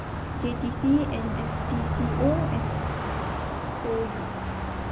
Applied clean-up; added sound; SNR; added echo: none; Car passing by; -1 dB; none.